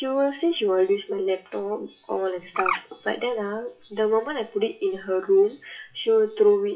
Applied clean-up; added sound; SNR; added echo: classical method WPE with log-MMSE.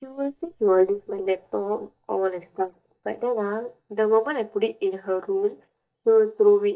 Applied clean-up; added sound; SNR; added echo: neural mask model DeepFilterNet 3.